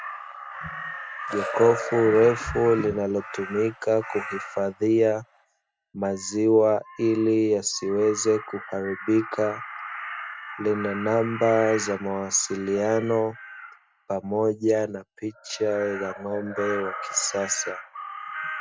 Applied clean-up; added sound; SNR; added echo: none; Crow; 11 dB; none.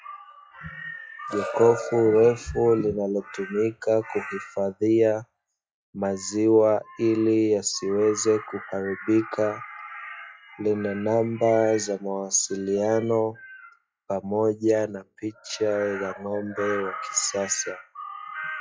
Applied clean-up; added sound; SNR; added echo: classical method log-MMSE.